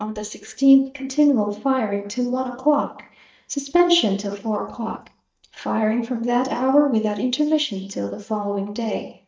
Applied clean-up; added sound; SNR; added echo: neural mask model DeepFilterNet 3.